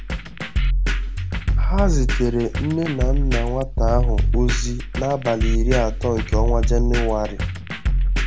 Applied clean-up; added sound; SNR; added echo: none; Drum kit; -5 dB; none.